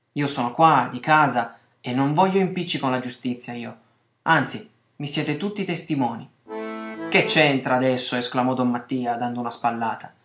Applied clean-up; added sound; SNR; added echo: none; Accordion; 10 dB; none.